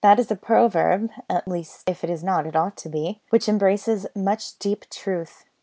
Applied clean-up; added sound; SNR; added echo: none; none; none; none.